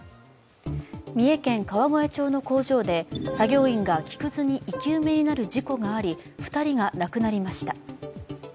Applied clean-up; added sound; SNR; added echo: none; Plucked string instrument; 17 dB; none.